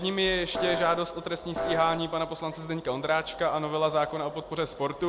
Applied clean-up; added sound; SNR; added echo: none; Piano; 2 dB; none.